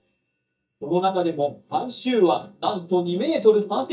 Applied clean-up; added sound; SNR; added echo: neural mask model DeepFilterNet 3.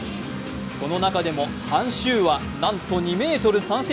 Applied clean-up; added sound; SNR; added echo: none; none; none; none.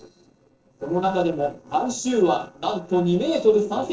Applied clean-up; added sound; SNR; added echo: neural separator model SepFormer DNS4.